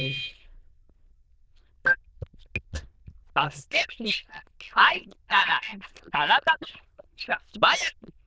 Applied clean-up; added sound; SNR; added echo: neural diffusion model UNIVERSE++.